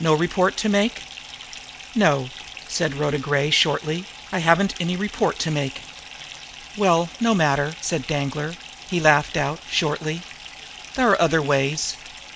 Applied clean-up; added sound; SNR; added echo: none; Fill (with liquid) / Bathtub (filling or washing); 16 dB; none.